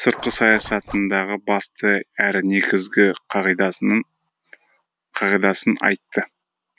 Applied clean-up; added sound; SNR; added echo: none; Zipper (clothing); 17 dB; none.